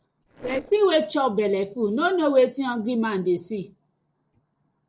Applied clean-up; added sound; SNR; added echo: neural separator model SepFormer DNS4.